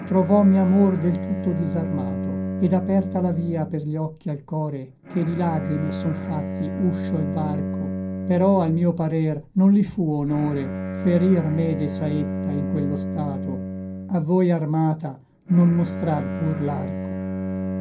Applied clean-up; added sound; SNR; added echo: none; Bowed string instrument; 7 dB; reverberation time 0.3 s.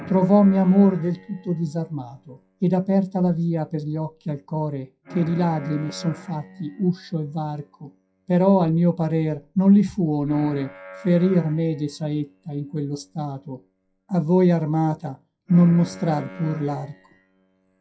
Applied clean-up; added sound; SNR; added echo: classical method WPE with log-MMSE.